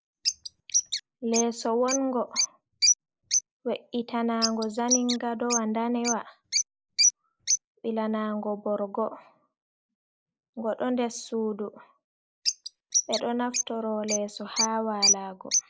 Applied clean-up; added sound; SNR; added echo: neural mask model Resemble Enhance denoiser.